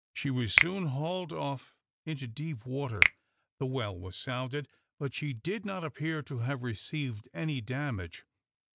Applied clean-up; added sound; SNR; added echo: none; Finger snapping; 0 dB; none.